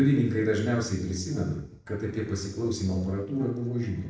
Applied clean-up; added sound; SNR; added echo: neural separator model SepFormer DNS4.